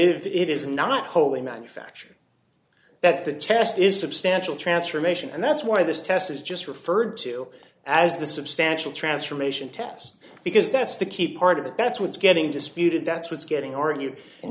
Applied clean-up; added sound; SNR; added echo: none; none; none; none.